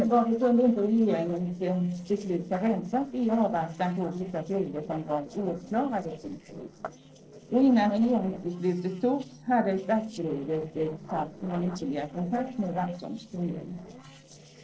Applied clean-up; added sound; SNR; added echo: neural separator model SepFormer DNS4.